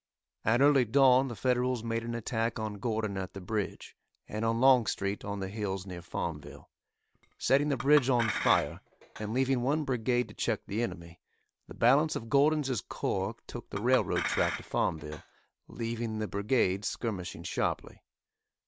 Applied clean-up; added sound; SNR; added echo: none; Chink, clink; 9 dB; none.